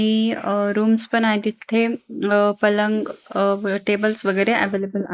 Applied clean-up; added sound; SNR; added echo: neural mask model Resemble Enhance denoiser.